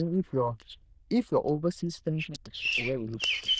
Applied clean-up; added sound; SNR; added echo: neural diffusion model UNIVERSE++.